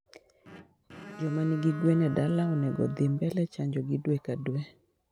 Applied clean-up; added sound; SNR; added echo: none; Bowed string instrument; 18 dB; none.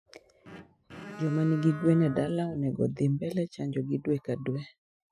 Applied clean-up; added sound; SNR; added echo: classical method Wiener filter.